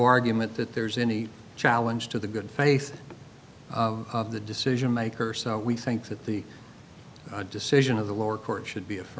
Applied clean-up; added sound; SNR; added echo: none; none; none; none.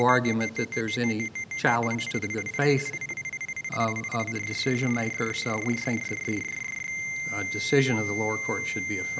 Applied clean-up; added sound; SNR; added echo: none; Ringtone; 5 dB; none.